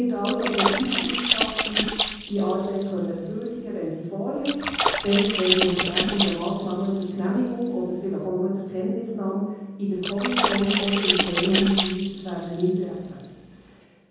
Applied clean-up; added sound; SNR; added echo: none; Splash, splatter; 2 dB; reverberation time 1.3 s.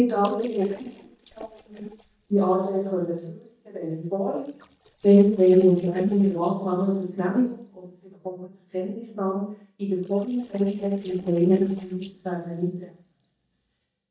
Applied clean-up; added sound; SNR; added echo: neural mask model DeepFilterNet 3.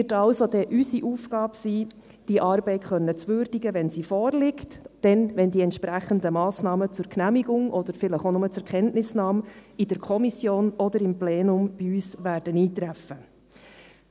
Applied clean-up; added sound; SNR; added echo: none; none; none; none.